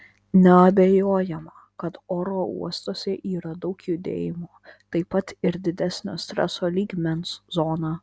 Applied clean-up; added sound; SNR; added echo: none; none; none; none.